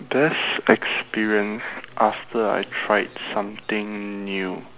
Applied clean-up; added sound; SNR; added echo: none; none; none; none.